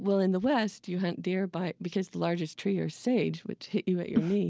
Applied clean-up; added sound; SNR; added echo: none; none; none; none.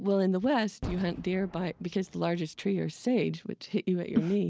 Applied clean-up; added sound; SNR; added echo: none; Boom; 17 dB; none.